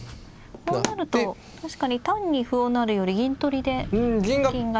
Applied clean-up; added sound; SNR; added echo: none; Wind; 15 dB; none.